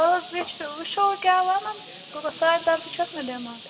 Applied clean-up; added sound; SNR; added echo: none; Bird; 15 dB; reverberation time 0.8 s.